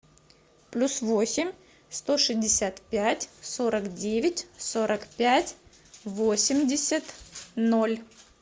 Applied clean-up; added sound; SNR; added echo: none; none; none; none.